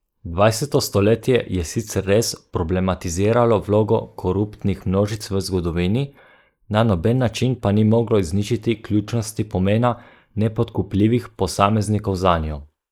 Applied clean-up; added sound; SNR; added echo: neural mask model Resemble Enhance denoiser.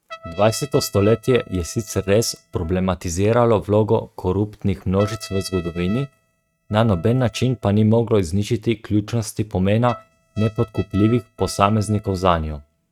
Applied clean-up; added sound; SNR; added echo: neural mask model RNNoise.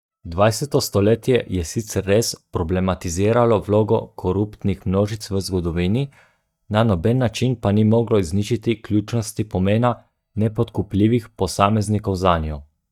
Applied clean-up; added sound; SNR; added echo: neural mask model DeepFilterNet 3.